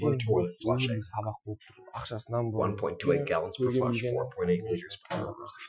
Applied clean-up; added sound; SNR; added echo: classical method Wiener filter.